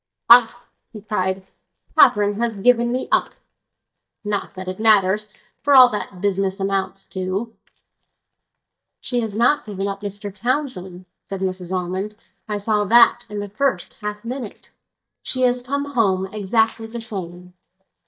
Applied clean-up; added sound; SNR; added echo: neural mask model DeepFilterNet 3.